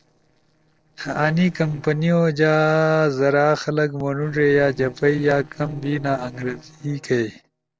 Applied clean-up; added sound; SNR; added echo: neural separator model SepFormer DNS4.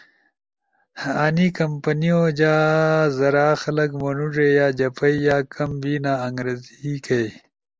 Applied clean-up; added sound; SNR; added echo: none; none; none; none.